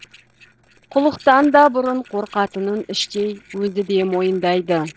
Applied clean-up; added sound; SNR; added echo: neural separator model SepFormer DNS4.